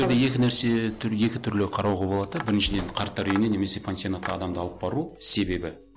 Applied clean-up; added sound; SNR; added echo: none; Tap; 16 dB; none.